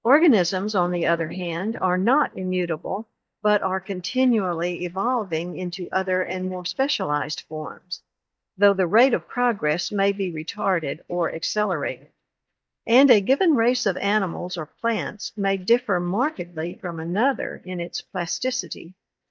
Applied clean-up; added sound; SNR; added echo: neural mask model DeepFilterNet 3.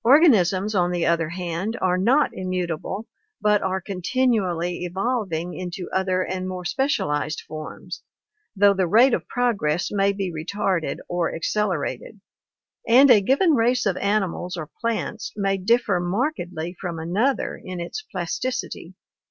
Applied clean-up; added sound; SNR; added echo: none; none; none; none.